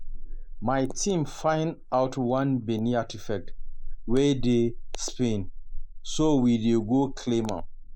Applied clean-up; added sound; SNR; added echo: neural mask model Resemble Enhance denoiser.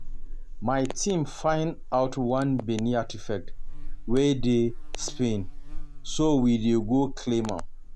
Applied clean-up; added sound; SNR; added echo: none; Buzz; 5 dB; none.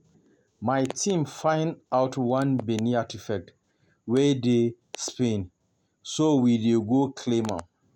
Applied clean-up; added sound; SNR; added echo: none; none; none; none.